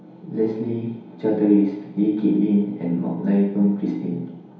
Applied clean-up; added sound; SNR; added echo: none; none; none; reverberation time 2.2 s.